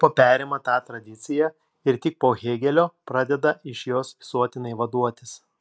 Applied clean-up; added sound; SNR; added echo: none; none; none; none.